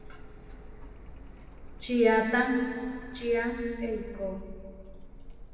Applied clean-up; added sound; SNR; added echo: none; Printer; 13 dB; reverberation time 2.3 s.